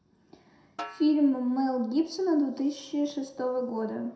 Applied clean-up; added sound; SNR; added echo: none; Snare drum; 18 dB; reverberation time 0.6 s.